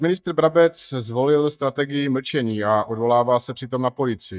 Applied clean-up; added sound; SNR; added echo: neural mask model DeepFilterNet 3.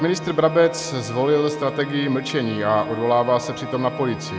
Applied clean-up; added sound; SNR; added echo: none; Organ; 12 dB; none.